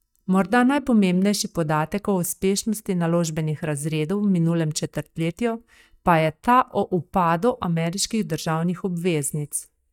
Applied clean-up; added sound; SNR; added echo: neural mask model DeepFilterNet 3.